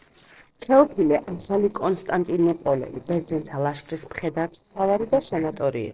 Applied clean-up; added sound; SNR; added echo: neural separator model SepFormer DNS4.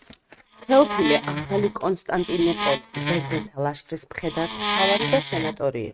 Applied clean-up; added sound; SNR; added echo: neural mask model RNNoise.